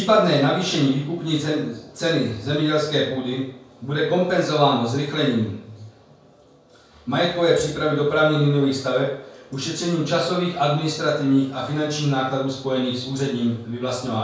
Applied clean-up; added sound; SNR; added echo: none; none; none; reverberation time 0.5 s.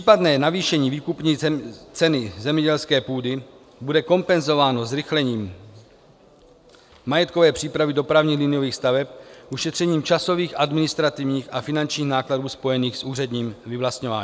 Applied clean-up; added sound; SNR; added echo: none; none; none; none.